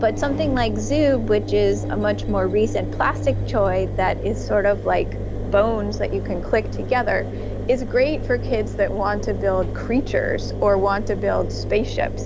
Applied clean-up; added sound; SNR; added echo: none; Engine; 4 dB; none.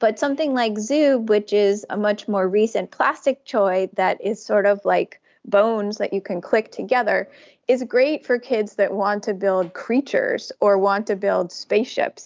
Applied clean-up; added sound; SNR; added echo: none; none; none; none.